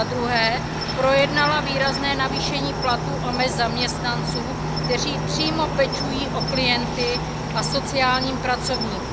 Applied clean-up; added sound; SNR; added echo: none; Cricket; 2 dB; none.